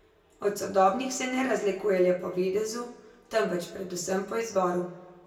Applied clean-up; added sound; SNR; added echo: none; none; none; reverberation time 0.2 s.